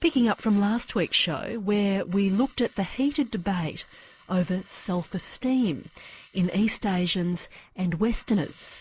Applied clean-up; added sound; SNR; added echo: neural mask model Resemble Enhance denoiser.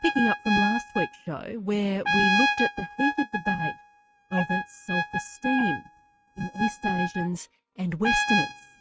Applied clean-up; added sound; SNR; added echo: neural mask model RNNoise.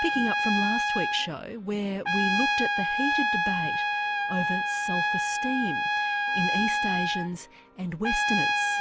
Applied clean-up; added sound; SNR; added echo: none; Trumpet; -4 dB; none.